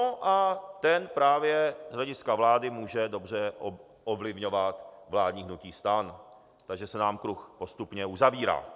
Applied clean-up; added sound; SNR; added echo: none; none; none; none.